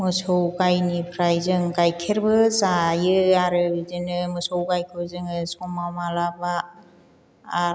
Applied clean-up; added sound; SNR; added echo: none; none; none; none.